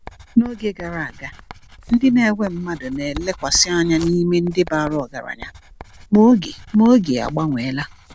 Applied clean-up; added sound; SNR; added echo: none; Writing; 19 dB; none.